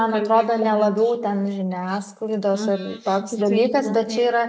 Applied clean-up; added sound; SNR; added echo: neural mask model Resemble Enhance denoiser.